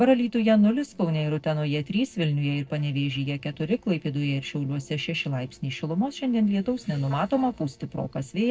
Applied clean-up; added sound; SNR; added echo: neural separator model SepFormer DNS4.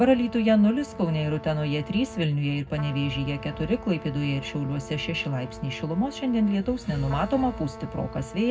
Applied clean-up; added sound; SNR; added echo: none; Trumpet; 16 dB; reverberation time 0.3 s.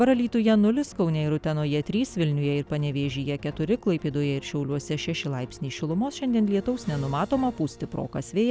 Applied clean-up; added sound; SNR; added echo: none; none; none; none.